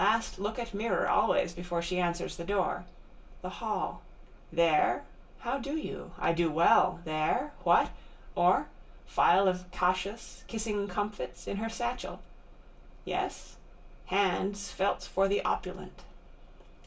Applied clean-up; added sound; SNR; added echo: none; Bus; 20 dB; reverberation time 0.2 s.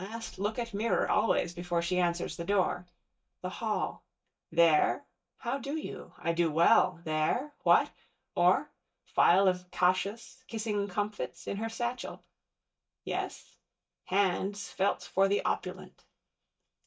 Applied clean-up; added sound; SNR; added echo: neural mask model DeepFilterNet 3.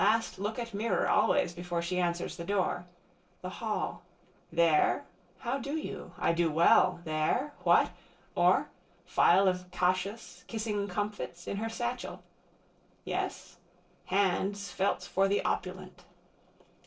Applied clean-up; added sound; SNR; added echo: neural separator model SepFormer DNS4.